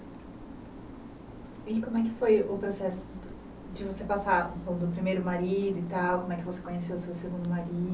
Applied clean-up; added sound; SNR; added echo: none; none; none; none.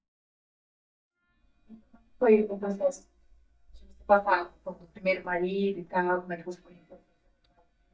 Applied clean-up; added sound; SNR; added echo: neural mask model DeepFilterNet 3.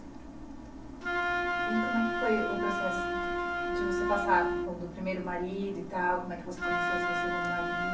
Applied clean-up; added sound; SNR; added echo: none; Wind instrument, woodwind instrument; -1 dB; reverberation time 0.6 s.